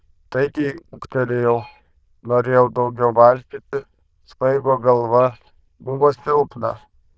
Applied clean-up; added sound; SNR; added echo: neural diffusion model UNIVERSE++.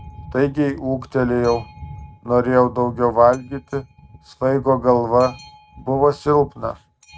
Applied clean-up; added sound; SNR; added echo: neural mask model RNNoise.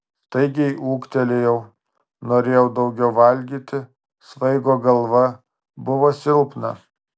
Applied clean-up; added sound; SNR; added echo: none; none; none; none.